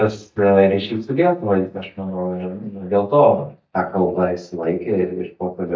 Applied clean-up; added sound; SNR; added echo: neural mask model DeepFilterNet 3.